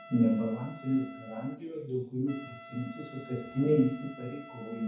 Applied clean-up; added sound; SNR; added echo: none; Trumpet; 18 dB; reverberation time 0.6 s.